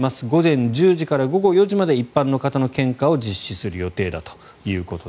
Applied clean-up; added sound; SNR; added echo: none; none; none; none.